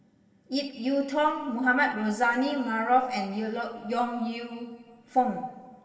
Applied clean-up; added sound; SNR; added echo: none; none; none; reverberation time 2.5 s.